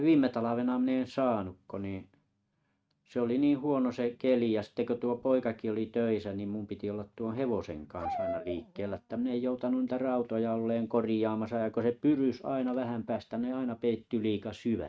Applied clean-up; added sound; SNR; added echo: neural mask model RNNoise.